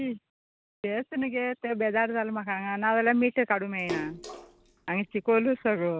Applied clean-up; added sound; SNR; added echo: none; Splash, splatter; 13 dB; none.